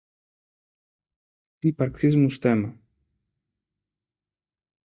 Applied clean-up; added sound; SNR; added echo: neural mask model DeepFilterNet 3.